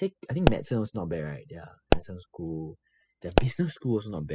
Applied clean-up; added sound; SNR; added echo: classical method spectral subtraction.